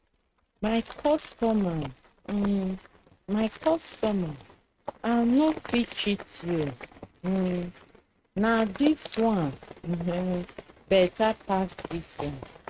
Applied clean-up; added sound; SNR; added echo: neural mask model RNNoise.